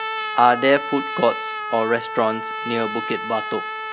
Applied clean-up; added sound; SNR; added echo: none; Trumpet; 6 dB; none.